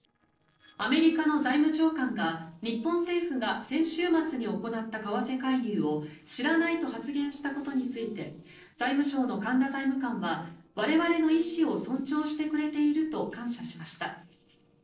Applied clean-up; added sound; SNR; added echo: neural separator model SepFormer DNS4.